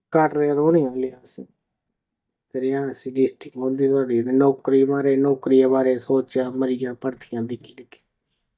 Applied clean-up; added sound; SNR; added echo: neural mask model DeepFilterNet 3.